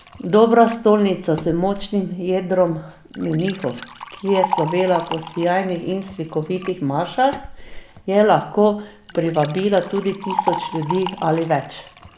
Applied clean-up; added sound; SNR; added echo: none; Liquid; 12 dB; none.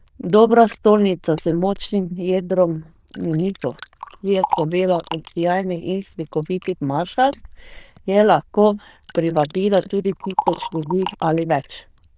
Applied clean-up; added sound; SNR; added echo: neural diffusion model UNIVERSE++.